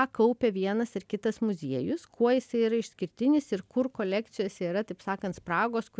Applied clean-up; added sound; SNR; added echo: none; none; none; none.